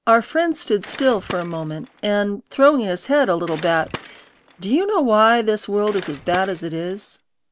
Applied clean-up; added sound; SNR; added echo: none; Bicycle; 17 dB; none.